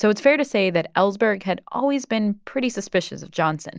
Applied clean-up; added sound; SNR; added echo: none; none; none; none.